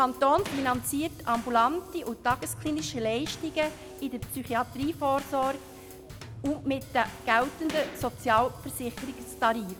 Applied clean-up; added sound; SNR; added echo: none; Gunshot, gunfire + Bass drum / Snare drum / Drum kit; 13 dB; none.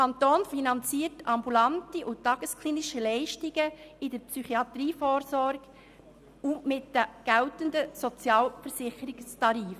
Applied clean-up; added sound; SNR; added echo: none; none; none; none.